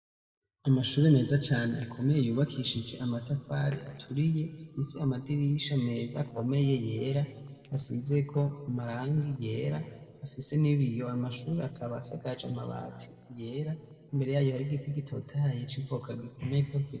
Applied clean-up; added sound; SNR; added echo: neural separator model SepFormer DNS4.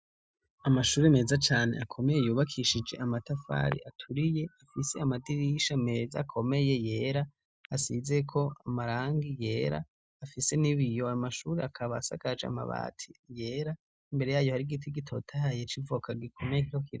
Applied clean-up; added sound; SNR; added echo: none; none; none; none.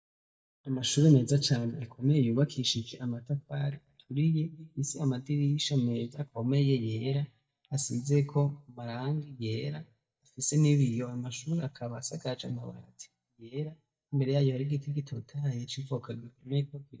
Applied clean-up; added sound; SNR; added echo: neural mask model DeepFilterNet 3.